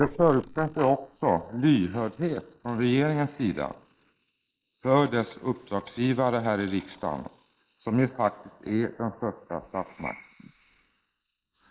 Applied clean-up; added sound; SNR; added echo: neural mask model Resemble Enhance denoiser.